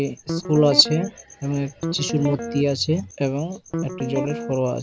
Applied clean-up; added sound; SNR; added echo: none; Guitar; 7 dB; none.